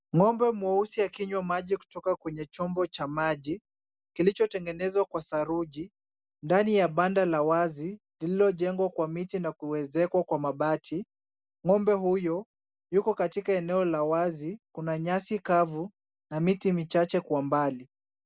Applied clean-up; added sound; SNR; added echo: none; none; none; none.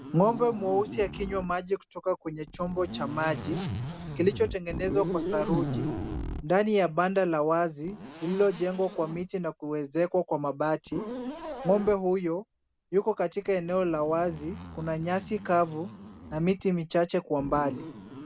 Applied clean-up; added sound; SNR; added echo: none; Zipper (clothing); 10 dB; none.